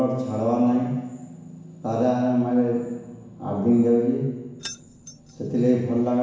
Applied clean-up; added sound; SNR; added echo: none; Keys jangling; 19 dB; reverberation time 1.1 s.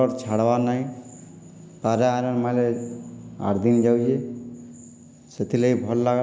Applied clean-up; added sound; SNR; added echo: none; none; none; none.